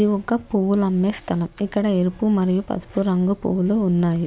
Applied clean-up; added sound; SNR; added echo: none; none; none; none.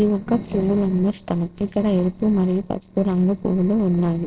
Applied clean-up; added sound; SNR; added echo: neural separator model SepFormer DNS4.